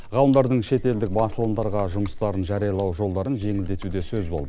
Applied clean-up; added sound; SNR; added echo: none; Computer keyboard; 11 dB; none.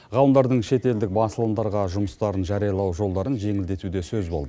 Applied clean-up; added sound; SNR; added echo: none; none; none; none.